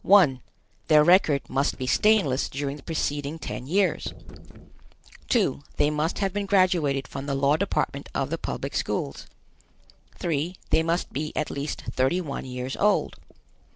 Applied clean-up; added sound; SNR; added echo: neural separator model SepFormer DNS4.